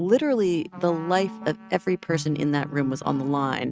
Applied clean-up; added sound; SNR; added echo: neural mask model RNNoise.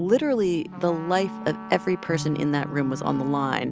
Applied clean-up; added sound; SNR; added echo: none; Trumpet; 20 dB; none.